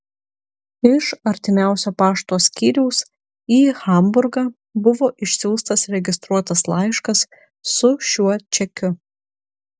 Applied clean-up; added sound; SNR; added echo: none; none; none; none.